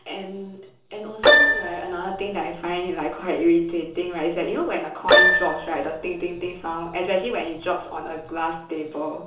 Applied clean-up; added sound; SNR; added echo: none; Keyboard (musical); -3 dB; reverberation time 0.6 s.